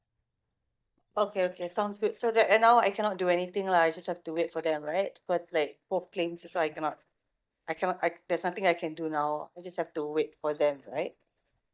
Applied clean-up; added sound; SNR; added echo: neural mask model DeepFilterNet 3.